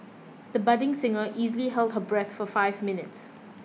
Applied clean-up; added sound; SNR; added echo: none; none; none; none.